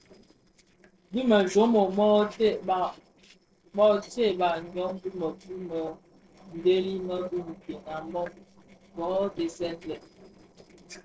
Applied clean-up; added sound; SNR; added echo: neural separator model SepFormer DNS4.